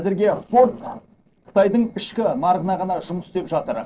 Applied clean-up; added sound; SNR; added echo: neural separator model SepFormer DNS4.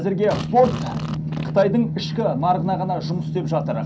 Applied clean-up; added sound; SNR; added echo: none; Fart; 12 dB; reverberation time 0.3 s.